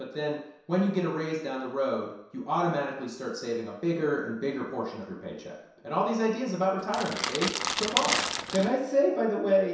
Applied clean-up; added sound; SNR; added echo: none; Crackle; 2 dB; reverberation time 0.7 s.